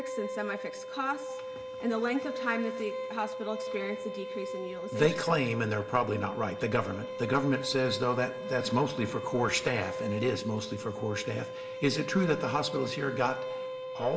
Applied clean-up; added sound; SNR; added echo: none; Bowed string instrument; 6 dB; reverberation time 2.3 s.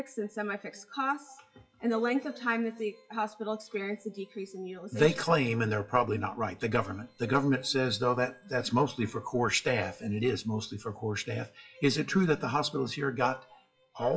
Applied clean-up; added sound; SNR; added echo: classical method WPE with log-MMSE.